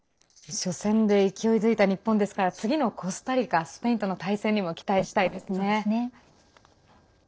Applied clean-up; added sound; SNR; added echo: neural separator model SepFormer DNS4.